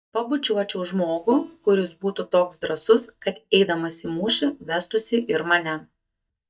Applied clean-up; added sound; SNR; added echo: neural mask model DeepFilterNet 3.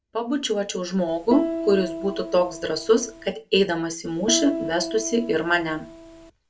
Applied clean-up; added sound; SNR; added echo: none; Piano; 7 dB; reverberation time 0.2 s.